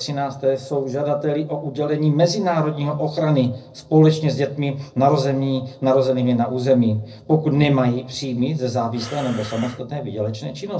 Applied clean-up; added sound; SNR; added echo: neural separator model SepFormer DNS4.